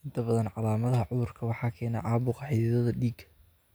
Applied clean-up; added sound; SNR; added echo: none; none; none; none.